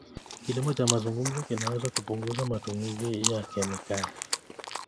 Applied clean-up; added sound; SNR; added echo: none; Chewing, mastication; 4 dB; none.